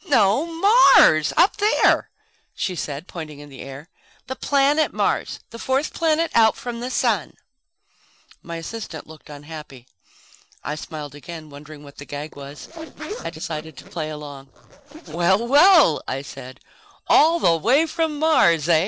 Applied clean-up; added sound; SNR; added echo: neural separator model SepFormer DNS4.